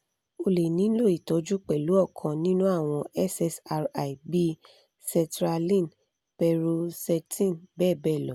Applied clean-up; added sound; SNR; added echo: none; none; none; none.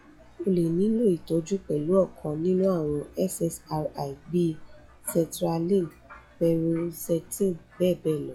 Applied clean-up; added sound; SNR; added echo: classical method log-MMSE.